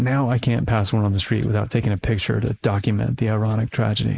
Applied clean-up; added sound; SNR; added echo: neural mask model Resemble Enhance denoiser.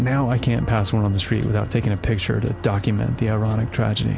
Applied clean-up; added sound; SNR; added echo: none; Motor vehicle (road); 19 dB; none.